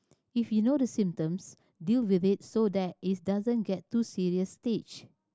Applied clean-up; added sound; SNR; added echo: none; none; none; none.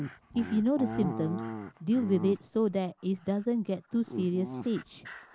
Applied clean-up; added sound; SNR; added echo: none; Dog; 10 dB; none.